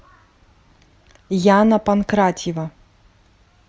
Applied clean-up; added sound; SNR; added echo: none; none; none; none.